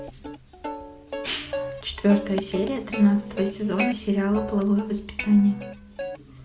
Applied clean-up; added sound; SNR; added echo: none; Plucked string instrument; 11 dB; none.